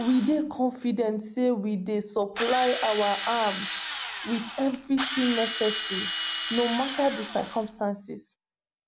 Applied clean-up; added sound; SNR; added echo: none; Drill; 7 dB; none.